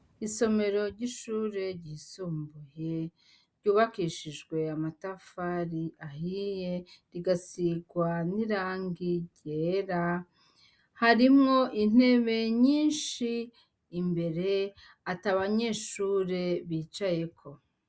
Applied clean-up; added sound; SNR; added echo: none; none; none; none.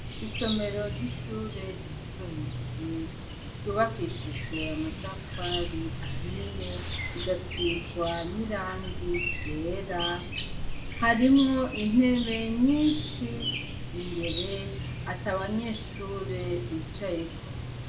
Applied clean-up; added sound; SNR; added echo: none; Chirp, tweet; 4 dB; reverberation time 0.5 s.